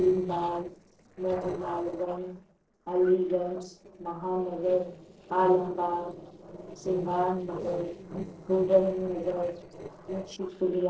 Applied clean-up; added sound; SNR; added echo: neural separator model SepFormer DNS4.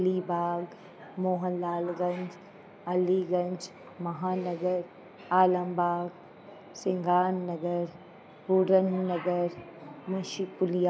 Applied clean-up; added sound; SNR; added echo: none; none; none; none.